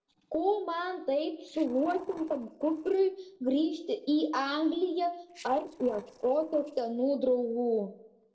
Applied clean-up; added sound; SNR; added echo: neural separator model SepFormer DNS4.